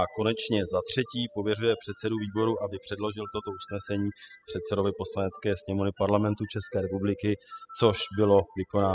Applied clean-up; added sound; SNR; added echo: classical method spectral subtraction.